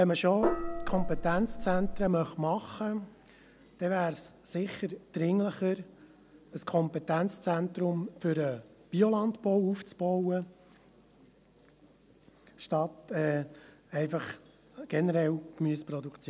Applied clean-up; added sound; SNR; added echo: none; Gong; -1 dB; none.